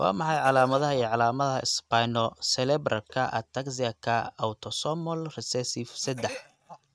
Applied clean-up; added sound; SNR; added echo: neural mask model RNNoise.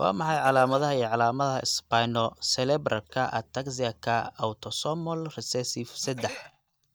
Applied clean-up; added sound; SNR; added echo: neural mask model DeepFilterNet 3.